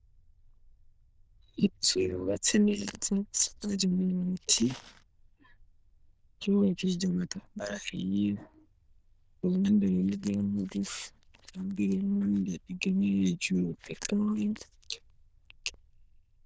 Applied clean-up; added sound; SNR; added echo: neural diffusion model UNIVERSE++.